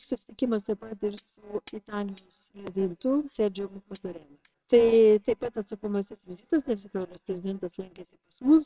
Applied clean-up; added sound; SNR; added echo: neural separator model SepFormer WHAMR!.